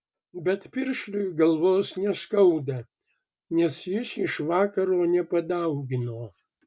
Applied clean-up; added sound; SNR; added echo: none; none; none; none.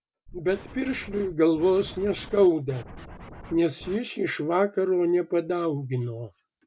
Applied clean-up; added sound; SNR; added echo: none; Scratching (performance technique); 17 dB; none.